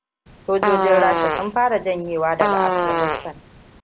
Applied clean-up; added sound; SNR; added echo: none; Fart; 0 dB; none.